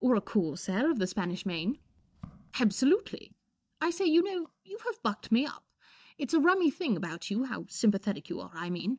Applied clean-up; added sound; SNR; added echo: neural mask model DeepFilterNet 3.